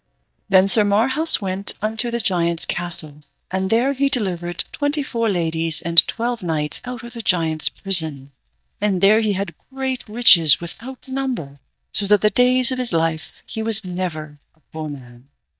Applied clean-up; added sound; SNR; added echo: neural mask model DeepFilterNet 3.